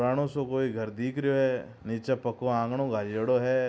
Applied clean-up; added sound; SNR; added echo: none; none; none; none.